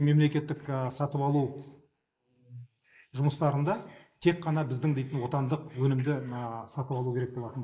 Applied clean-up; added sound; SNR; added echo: neural mask model Resemble Enhance denoiser.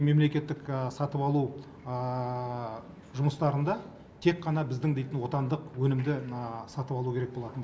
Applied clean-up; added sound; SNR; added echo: none; none; none; none.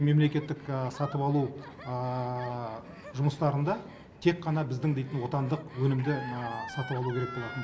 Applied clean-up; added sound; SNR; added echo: none; Gasp; 16 dB; none.